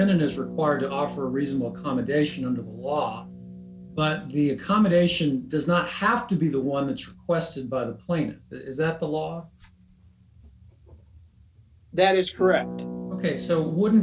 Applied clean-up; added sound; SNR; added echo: none; Harp; 14 dB; none.